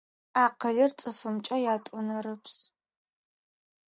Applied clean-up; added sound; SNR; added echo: neural mask model DeepFilterNet 3.